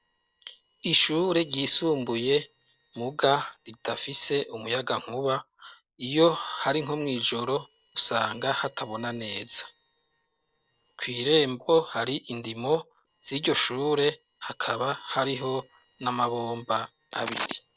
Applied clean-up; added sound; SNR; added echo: neural separator model SepFormer DNS4.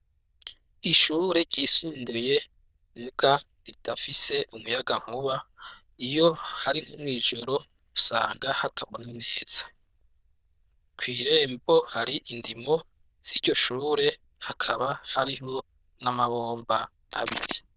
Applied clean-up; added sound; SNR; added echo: neural diffusion model UNIVERSE++.